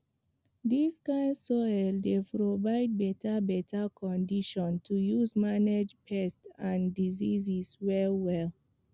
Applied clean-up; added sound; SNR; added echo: none; none; none; none.